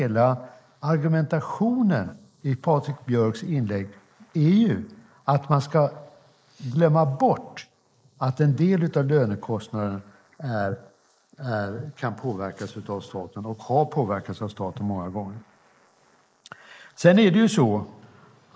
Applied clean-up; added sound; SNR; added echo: neural mask model Resemble Enhance denoiser.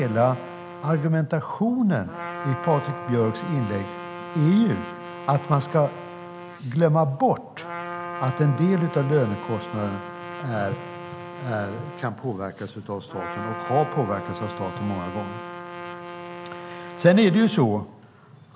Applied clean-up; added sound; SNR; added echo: none; Trumpet; 12 dB; none.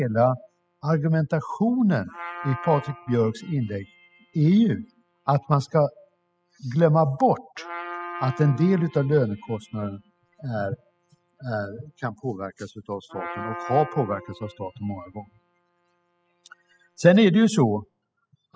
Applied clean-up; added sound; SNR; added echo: classical method spectral subtraction.